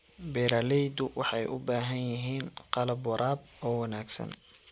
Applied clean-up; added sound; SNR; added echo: none; none; none; none.